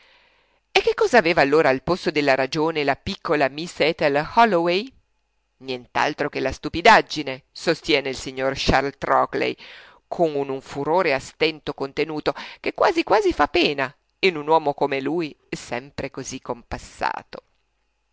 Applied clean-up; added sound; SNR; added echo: none; none; none; none.